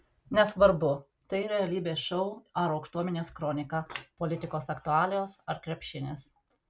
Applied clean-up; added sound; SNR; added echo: none; none; none; none.